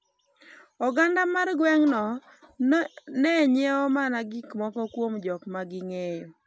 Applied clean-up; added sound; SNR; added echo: none; none; none; none.